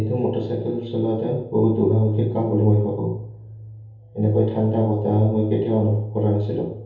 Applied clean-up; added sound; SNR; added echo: none; none; none; reverberation time 0.7 s.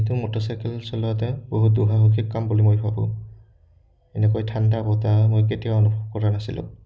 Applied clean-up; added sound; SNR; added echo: none; none; none; none.